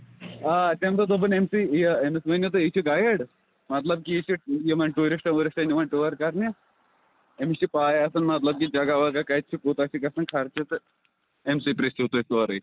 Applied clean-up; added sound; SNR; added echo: none; none; none; none.